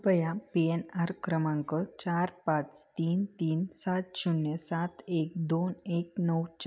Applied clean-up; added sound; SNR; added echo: none; none; none; none.